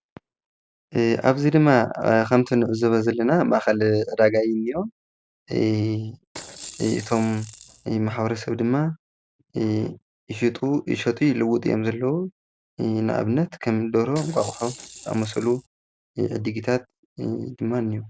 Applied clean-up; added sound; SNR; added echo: none; Rattle / Rattle (instrument); 17 dB; none.